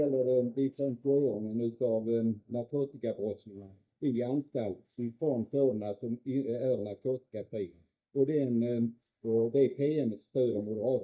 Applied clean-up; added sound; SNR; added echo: neural mask model DeepFilterNet 3.